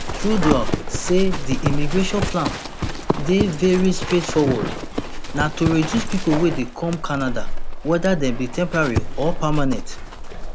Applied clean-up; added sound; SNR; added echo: none; Livestock, farm animals, working animals; 1 dB; none.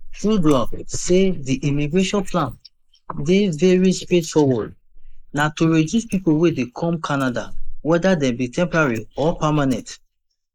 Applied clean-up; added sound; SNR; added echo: neural mask model Resemble Enhance denoiser.